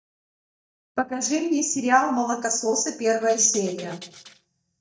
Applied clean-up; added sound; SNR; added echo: neural mask model DeepFilterNet 3.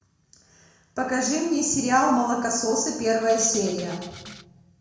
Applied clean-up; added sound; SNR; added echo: none; Rattle (instrument); 19 dB; reverberation time 0.9 s.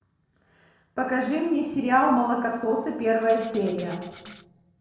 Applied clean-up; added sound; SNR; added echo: neural separator model SepFormer DNS4.